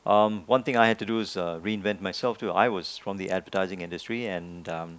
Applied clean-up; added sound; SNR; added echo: none; none; none; none.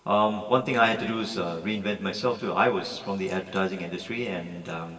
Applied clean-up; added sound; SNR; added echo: none; none; none; reverberation time 2.3 s.